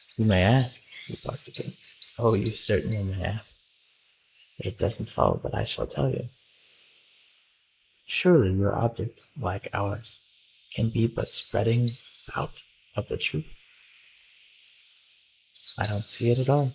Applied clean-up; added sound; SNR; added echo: neural mask model Resemble Enhance denoiser.